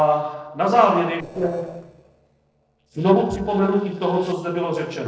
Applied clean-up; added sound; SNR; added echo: neural separator model SepFormer DNS4.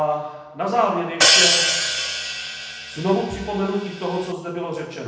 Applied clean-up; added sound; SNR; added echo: none; Hi-hat; -4 dB; reverberation time 0.9 s.